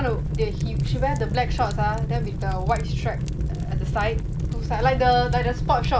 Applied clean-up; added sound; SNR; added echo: none; Fire; -1 dB; none.